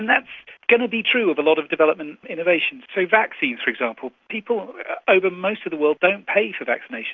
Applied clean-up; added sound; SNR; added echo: none; none; none; none.